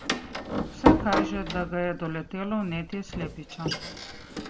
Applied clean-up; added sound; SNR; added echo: none; Door; -3 dB; none.